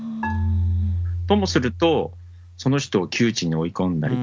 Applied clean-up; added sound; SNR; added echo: none; Marimba, xylophone; 4 dB; none.